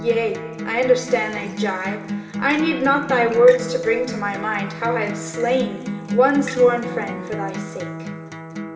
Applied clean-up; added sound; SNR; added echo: none; Acoustic guitar; 8 dB; reverberation time 2.5 s.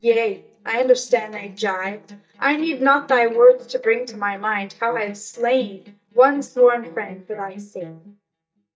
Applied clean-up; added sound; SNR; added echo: neural mask model DeepFilterNet 3.